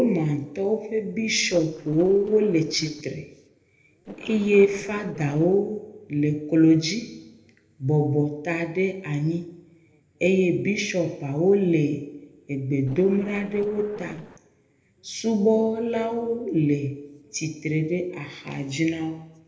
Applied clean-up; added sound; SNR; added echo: neural separator model SepFormer DNS4.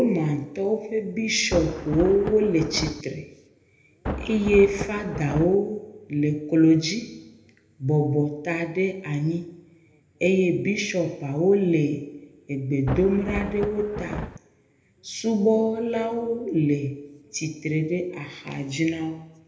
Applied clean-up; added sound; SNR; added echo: none; Thunder; 7 dB; reverberation time 0.7 s.